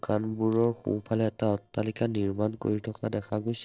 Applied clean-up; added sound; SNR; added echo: neural separator model SepFormer DNS4.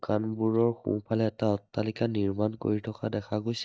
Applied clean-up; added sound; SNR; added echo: neural mask model DeepFilterNet 3.